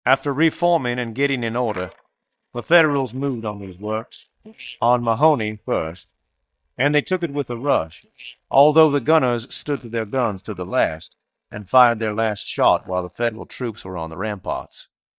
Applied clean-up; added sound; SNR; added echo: neural mask model DeepFilterNet 3.